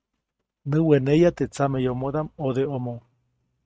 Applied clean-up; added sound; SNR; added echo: neural mask model RNNoise.